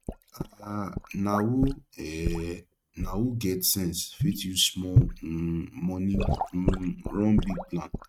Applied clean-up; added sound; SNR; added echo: neural mask model RNNoise.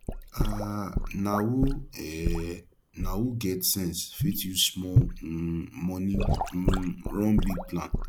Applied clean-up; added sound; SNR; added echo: none; Sink (filling or washing) / Gurgling / Liquid; 0 dB; none.